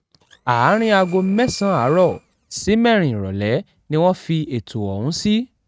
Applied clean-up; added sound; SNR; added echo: neural mask model RNNoise.